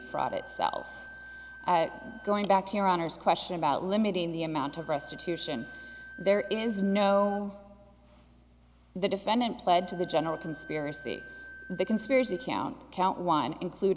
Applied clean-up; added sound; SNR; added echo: none; Wind instrument, woodwind instrument; 20 dB; none.